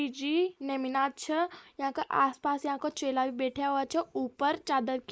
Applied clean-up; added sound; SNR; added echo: neural mask model Resemble Enhance denoiser.